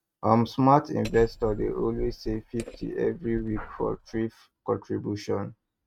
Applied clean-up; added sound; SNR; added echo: neural mask model RNNoise.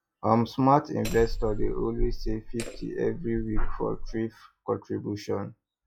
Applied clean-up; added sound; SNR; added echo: classical method log-MMSE.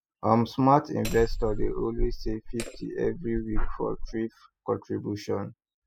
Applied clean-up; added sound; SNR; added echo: classical method spectral subtraction.